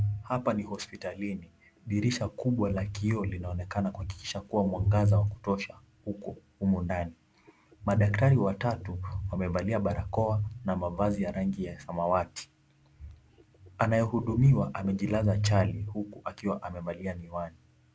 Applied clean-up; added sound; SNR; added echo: none; none; none; none.